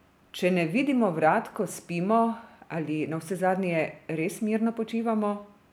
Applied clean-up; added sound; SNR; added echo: none; none; none; none.